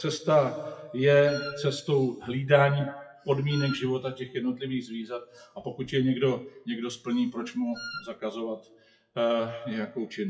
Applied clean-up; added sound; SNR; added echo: classical method WPE with log-MMSE.